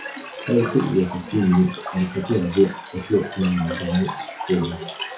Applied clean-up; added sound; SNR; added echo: classical method WPE with log-MMSE.